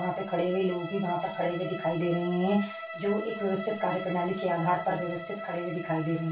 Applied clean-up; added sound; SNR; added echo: none; Bowed string instrument; 10 dB; reverberation time 0.2 s.